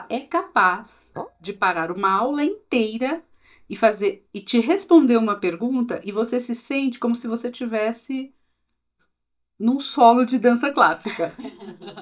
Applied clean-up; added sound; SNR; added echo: neural mask model DeepFilterNet 3.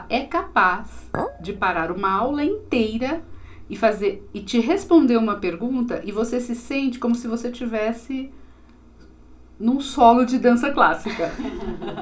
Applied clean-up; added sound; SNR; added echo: none; Chink, clink; 13 dB; reverberation time 0.2 s.